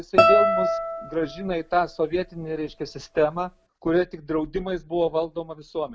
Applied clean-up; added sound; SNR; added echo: none; Guitar; -2 dB; none.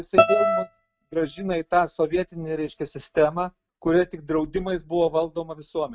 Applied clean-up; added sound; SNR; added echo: neural mask model RNNoise.